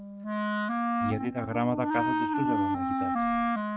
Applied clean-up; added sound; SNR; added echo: neural mask model RNNoise.